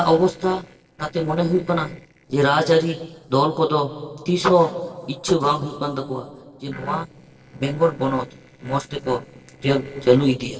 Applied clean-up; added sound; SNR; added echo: neural separator model SepFormer DNS4.